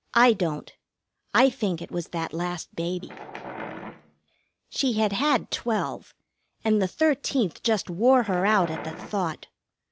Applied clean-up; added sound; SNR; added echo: none; Wild animals; 13 dB; none.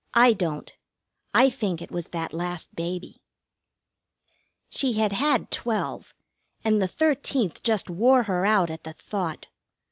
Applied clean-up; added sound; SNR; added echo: none; none; none; none.